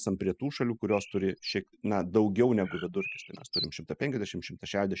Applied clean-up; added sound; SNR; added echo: classical method spectral subtraction.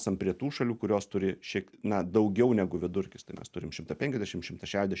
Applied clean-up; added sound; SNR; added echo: none; none; none; none.